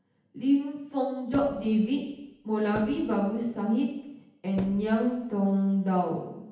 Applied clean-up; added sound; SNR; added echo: none; Thump, thud; 17 dB; reverberation time 0.9 s.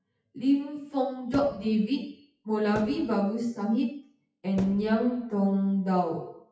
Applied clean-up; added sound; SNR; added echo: classical method WPE with log-MMSE.